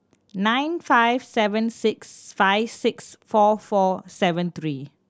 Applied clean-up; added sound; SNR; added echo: none; none; none; none.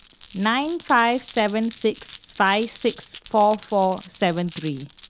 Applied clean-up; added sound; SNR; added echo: none; Glass; 12 dB; none.